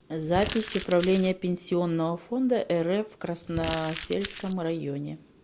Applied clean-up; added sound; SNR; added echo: none; Crumpling, crinkling; 9 dB; none.